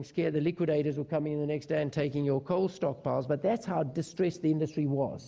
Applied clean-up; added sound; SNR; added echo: none; none; none; none.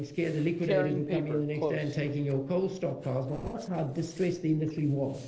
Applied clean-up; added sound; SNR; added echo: neural separator model SepFormer DNS4.